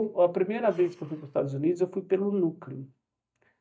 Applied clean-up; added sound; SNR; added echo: neural mask model DeepFilterNet 3.